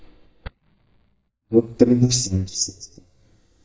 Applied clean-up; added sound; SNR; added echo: neural mask model DeepFilterNet 3.